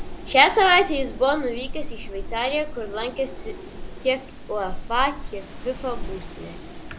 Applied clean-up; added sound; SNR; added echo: none; Wind; 7 dB; none.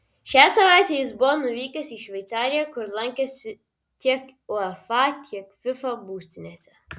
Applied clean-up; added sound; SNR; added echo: none; none; none; none.